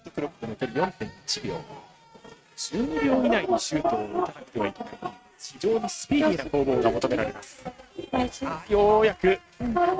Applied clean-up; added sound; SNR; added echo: neural mask model RNNoise.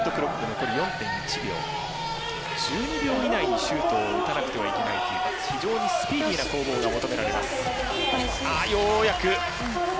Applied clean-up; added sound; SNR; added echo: none; none; none; none.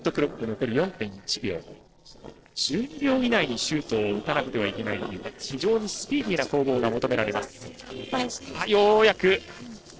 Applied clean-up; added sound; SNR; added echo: neural separator model SepFormer DNS4.